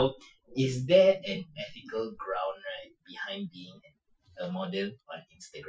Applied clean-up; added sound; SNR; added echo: classical method Wiener filter.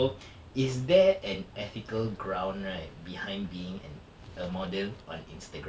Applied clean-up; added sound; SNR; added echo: none; none; none; none.